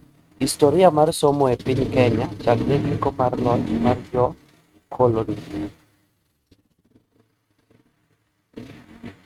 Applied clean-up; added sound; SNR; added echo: neural mask model RNNoise.